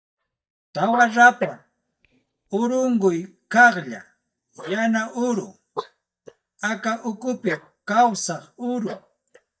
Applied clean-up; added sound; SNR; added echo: neural mask model DeepFilterNet 3.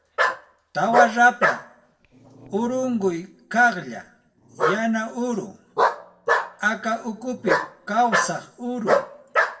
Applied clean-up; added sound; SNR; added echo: none; Bark; 1 dB; reverberation time 0.4 s.